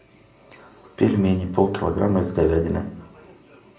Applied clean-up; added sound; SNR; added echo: none; none; none; reverberation time 0.4 s.